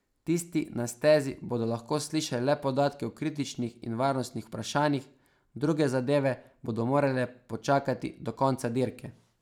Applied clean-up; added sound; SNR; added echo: none; none; none; none.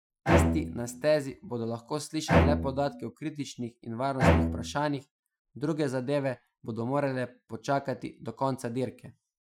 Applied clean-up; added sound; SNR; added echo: classical method Wiener filter.